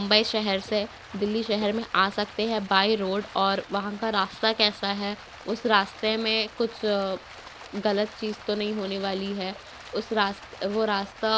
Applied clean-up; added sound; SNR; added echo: none; Stream; 18 dB; none.